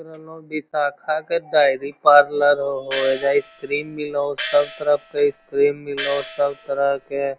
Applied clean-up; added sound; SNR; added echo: none; Gong; 13 dB; none.